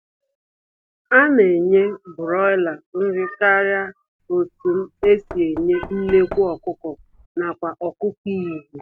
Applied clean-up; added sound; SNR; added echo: none; Knock; 17 dB; none.